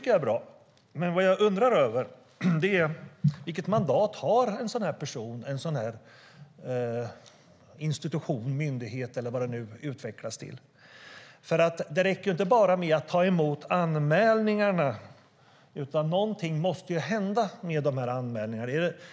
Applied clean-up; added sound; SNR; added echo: none; none; none; none.